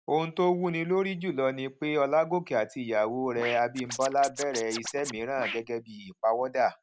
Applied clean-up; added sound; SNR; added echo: none; Scratching (performance technique); 11 dB; none.